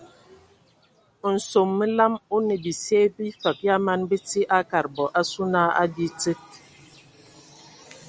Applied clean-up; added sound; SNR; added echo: none; none; none; none.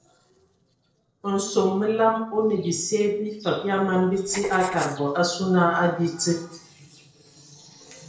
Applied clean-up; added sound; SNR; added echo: neural separator model SepFormer DNS4.